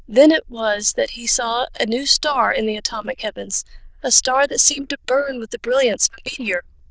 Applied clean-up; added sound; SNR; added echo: neural diffusion model UNIVERSE++.